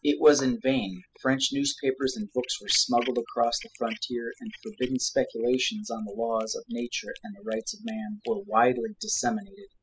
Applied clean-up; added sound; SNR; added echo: classical method spectral subtraction.